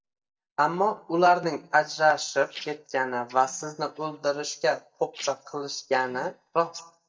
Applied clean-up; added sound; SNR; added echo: neural mask model DeepFilterNet 3.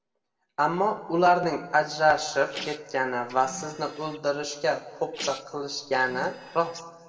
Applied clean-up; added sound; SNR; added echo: none; Printer; 16 dB; reverberation time 1.3 s.